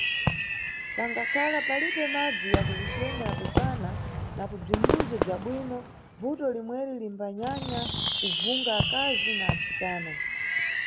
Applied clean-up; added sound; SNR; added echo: none; Fireworks; -4 dB; none.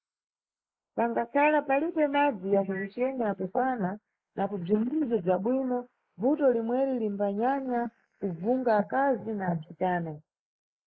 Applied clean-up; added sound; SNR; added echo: neural mask model Resemble Enhance denoiser.